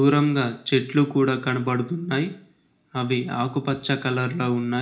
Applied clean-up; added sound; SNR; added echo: none; none; none; reverberation time 0.4 s.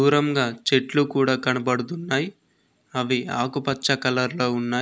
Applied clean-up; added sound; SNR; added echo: none; none; none; none.